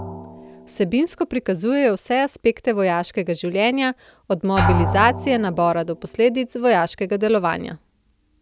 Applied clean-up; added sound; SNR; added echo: none; Drum; 9 dB; none.